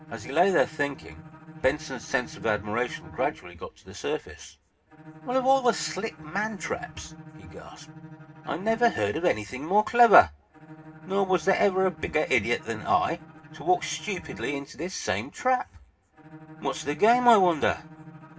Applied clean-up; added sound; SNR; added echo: none; Bowed string instrument; 19 dB; reverberation time 0.3 s.